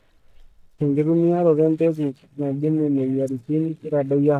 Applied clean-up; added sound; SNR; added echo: neural mask model DeepFilterNet 3.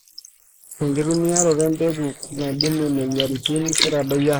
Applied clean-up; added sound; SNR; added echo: neural mask model Resemble Enhance denoiser.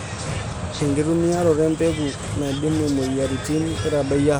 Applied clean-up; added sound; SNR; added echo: none; none; none; none.